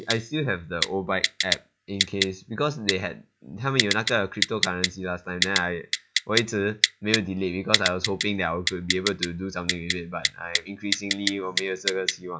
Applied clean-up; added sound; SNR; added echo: classical method log-MMSE.